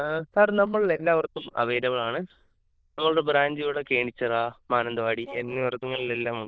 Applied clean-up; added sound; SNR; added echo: neural diffusion model UNIVERSE++.